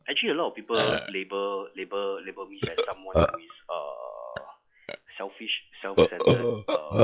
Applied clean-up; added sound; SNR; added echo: classical method log-MMSE.